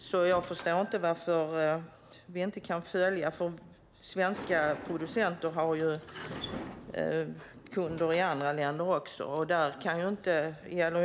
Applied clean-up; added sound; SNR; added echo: none; Sliding door; 17 dB; none.